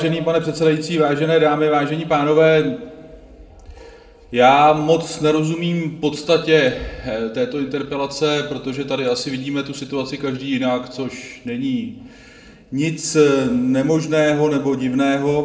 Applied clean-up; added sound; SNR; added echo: none; none; none; reverberation time 0.6 s.